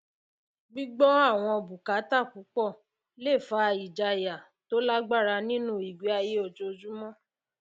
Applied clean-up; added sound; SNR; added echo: none; none; none; none.